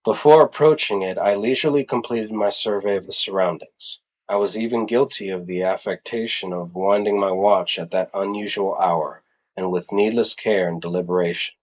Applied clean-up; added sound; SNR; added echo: neural mask model Resemble Enhance denoiser.